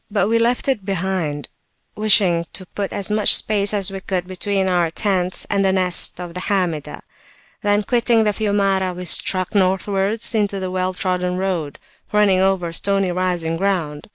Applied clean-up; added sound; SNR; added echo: none; none; none; none.